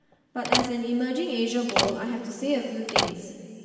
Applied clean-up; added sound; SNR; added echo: none; Slam; 1 dB; reverberation time 2.7 s.